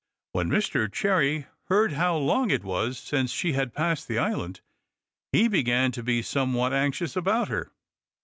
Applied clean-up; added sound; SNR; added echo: none; none; none; none.